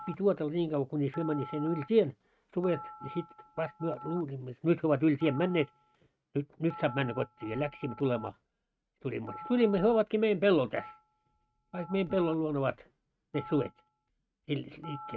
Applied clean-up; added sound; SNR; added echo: neural mask model RNNoise.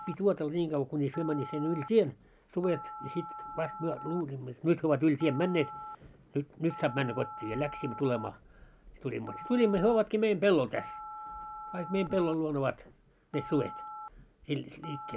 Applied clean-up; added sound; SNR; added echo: none; Telephone; 14 dB; none.